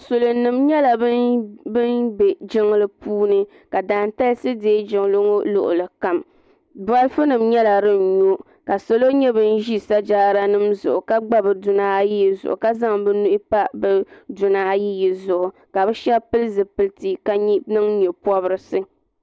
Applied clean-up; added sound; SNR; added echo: none; none; none; none.